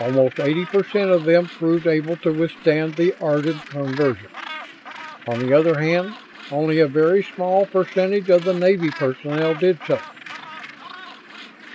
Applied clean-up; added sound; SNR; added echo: none; Gull, seagull; 17 dB; none.